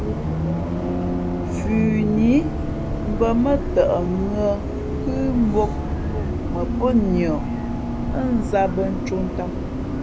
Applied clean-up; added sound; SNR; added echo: none; Bus; 1 dB; none.